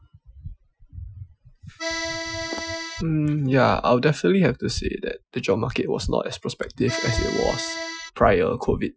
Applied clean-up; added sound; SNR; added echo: classical method Wiener filter.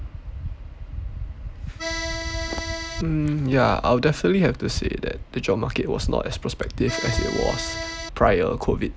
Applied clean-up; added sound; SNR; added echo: none; Accordion; 6 dB; none.